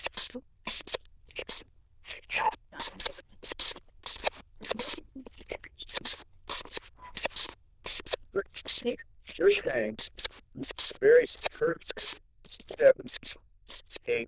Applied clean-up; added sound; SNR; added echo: neural diffusion model UNIVERSE++.